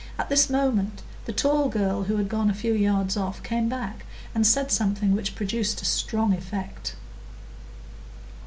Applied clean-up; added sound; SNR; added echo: none; none; none; none.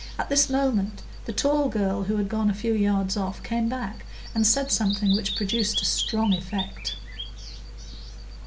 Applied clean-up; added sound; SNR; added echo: none; Bird vocalization, bird call, bird song; 12 dB; none.